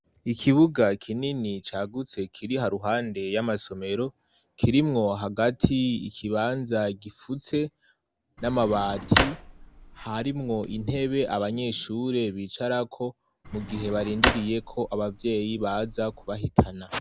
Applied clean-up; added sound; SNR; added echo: none; Drawer open or close; 5 dB; none.